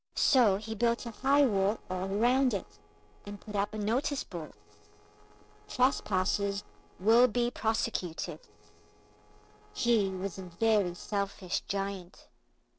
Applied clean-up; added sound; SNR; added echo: neural separator model SepFormer DNS4.